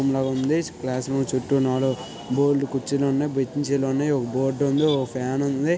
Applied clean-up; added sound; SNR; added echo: none; none; none; none.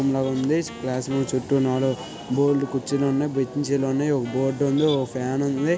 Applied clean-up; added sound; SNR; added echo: none; Wind instrument, woodwind instrument; 20 dB; none.